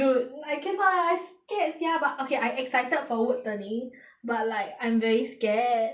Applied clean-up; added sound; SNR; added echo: none; none; none; none.